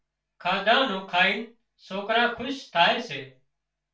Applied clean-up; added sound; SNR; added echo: none; none; none; reverberation time 0.3 s.